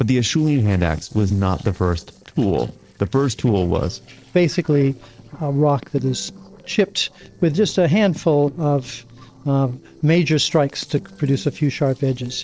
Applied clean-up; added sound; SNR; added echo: neural separator model SepFormer DNS4.